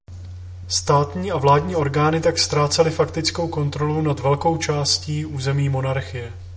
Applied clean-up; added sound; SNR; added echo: none; none; none; none.